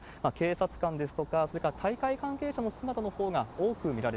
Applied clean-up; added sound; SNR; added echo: none; none; none; none.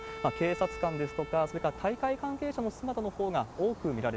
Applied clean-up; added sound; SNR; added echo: none; Bowed string instrument; 14 dB; none.